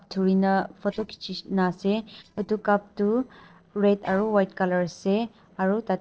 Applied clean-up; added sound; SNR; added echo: neural separator model SepFormer DNS4.